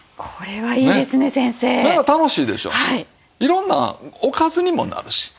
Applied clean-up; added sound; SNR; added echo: none; none; none; none.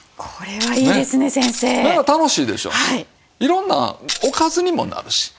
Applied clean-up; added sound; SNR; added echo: none; Tambourine; 9 dB; none.